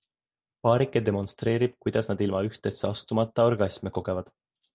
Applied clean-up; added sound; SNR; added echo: none; none; none; none.